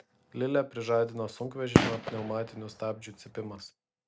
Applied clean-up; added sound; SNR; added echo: none; Gunshot, gunfire; -2 dB; none.